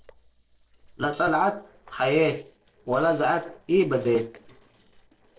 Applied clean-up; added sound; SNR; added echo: neural separator model SepFormer DNS4.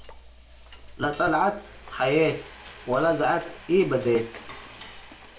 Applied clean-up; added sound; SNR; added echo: none; Frying (food); 18 dB; reverberation time 0.2 s.